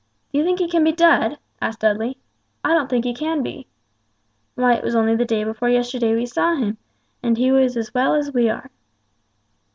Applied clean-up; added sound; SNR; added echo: none; none; none; none.